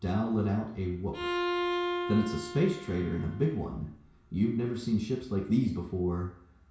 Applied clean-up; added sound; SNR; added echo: none; Bowed string instrument; 5 dB; reverberation time 0.6 s.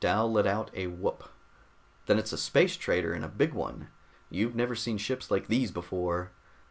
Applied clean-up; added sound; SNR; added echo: none; none; none; none.